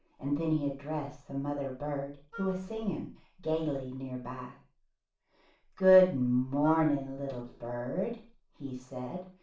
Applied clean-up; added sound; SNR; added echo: none; Wind instrument, woodwind instrument; 18 dB; reverberation time 0.4 s.